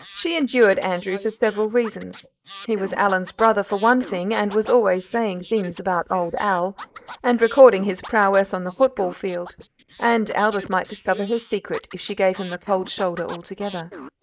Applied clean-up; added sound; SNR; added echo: neural mask model Resemble Enhance denoiser.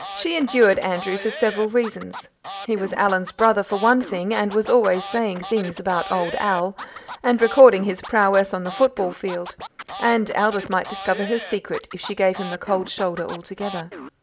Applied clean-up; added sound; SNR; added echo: none; Scratching (performance technique); 14 dB; none.